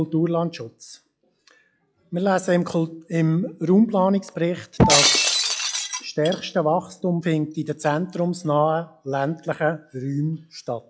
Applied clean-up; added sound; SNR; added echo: classical method log-MMSE.